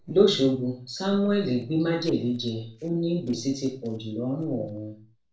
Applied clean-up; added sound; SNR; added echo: neural separator model SepFormer DNS4.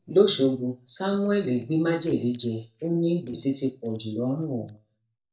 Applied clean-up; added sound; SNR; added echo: neural mask model DeepFilterNet 3.